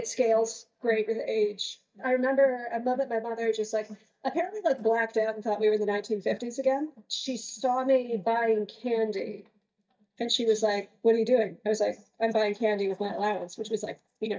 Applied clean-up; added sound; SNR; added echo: neural mask model DeepFilterNet 3.